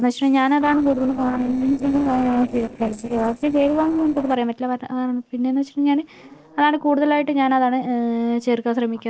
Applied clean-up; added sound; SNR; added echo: neural separator model SepFormer DNS4.